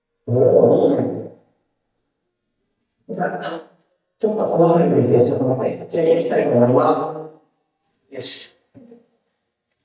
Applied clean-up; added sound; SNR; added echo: neural mask model DeepFilterNet 3.